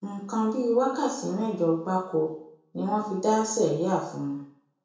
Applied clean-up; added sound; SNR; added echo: none; none; none; reverberation time 0.5 s.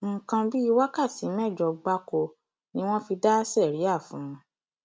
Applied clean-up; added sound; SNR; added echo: none; none; none; none.